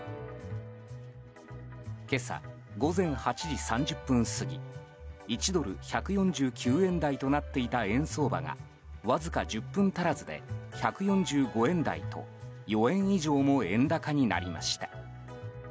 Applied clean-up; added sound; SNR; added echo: none; none; none; none.